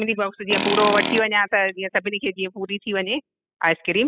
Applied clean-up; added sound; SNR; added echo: classical method spectral subtraction.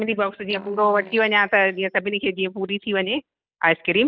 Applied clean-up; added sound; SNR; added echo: neural mask model DeepFilterNet 3.